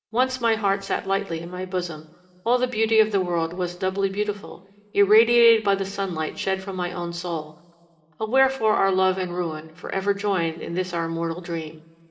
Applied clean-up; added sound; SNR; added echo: none; none; none; reverberation time 2.6 s.